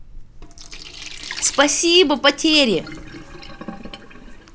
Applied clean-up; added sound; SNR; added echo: none; Sink (filling or washing); 14 dB; none.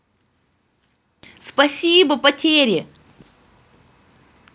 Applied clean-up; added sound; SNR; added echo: none; none; none; none.